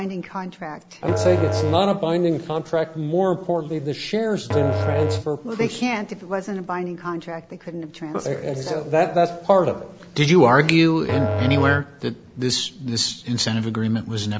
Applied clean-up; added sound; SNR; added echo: none; Musical instrument; 5 dB; none.